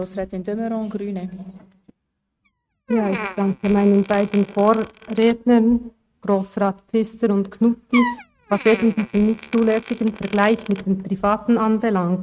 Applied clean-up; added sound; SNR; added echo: neural mask model RNNoise.